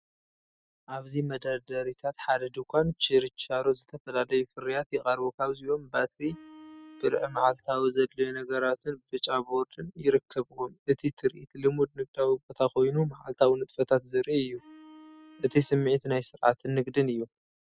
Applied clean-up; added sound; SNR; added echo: classical method spectral subtraction.